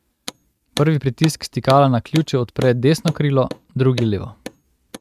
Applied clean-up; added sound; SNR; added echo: neural mask model RNNoise.